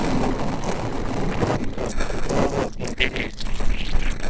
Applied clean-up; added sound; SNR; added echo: neural separator model SepFormer DNS4.